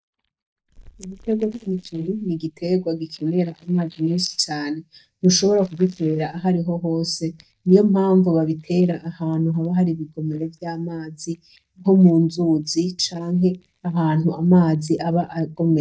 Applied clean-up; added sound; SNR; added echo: neural mask model DeepFilterNet 3.